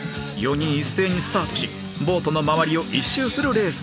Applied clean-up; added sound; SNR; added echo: none; none; none; none.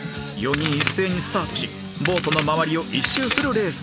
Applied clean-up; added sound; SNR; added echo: none; Crack; 1 dB; none.